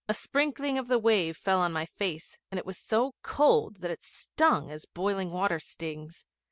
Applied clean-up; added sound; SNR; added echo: none; none; none; none.